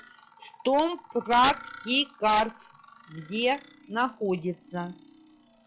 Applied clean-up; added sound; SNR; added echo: classical method log-MMSE.